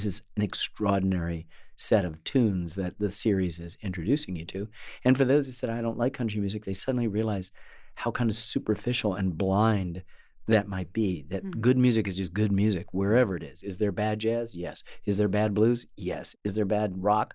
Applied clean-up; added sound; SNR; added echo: none; none; none; none.